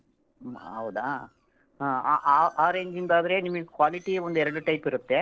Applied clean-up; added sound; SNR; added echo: neural separator model SepFormer DNS4.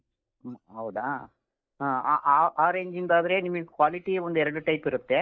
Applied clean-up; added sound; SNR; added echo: neural mask model DeepFilterNet 3.